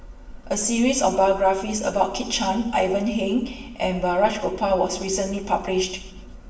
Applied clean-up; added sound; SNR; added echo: none; none; none; reverberation time 0.8 s.